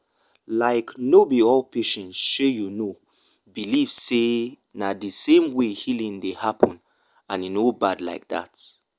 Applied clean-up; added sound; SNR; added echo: none; none; none; none.